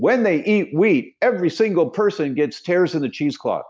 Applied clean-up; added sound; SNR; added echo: none; none; none; none.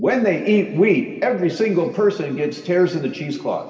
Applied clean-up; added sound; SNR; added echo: none; none; none; reverberation time 2.8 s.